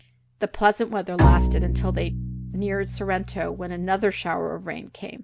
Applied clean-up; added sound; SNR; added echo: none; Bowed string instrument; -1 dB; none.